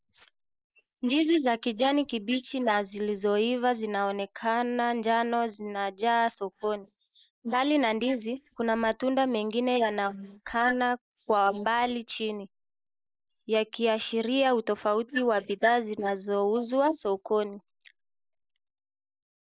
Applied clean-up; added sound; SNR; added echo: neural mask model Resemble Enhance denoiser.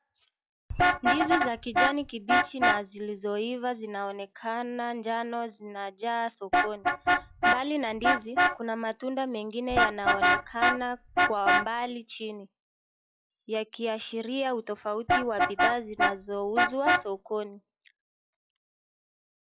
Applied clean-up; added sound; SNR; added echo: classical method log-MMSE.